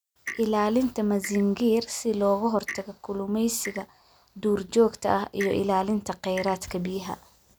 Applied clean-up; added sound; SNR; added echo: none; Clock; 17 dB; none.